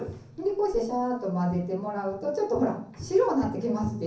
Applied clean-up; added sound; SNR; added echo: none; Tap; 15 dB; reverberation time 0.6 s.